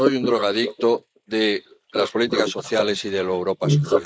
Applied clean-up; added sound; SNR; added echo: neural mask model Resemble Enhance denoiser.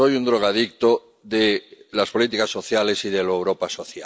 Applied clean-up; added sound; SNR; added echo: none; none; none; none.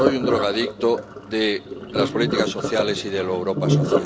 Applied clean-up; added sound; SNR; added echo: none; Sink (filling or washing); 0 dB; none.